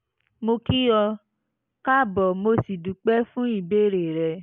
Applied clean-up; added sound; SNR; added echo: none; none; none; none.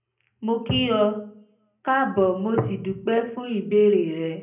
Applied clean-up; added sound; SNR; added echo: none; none; none; reverberation time 0.4 s.